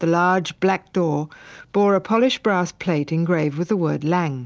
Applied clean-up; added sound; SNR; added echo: none; none; none; none.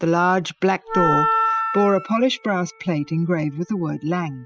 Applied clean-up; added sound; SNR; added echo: classical method spectral subtraction.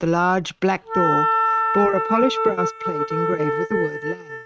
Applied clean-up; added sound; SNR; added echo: neural mask model RNNoise.